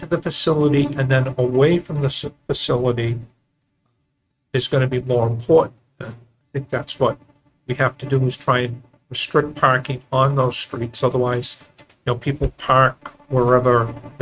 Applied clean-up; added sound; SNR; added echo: neural mask model RNNoise.